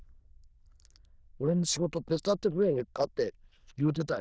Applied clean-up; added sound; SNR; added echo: neural diffusion model UNIVERSE++.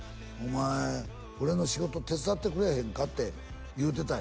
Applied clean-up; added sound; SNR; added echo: none; none; none; none.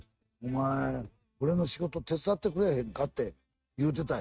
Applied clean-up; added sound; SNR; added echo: neural mask model RNNoise.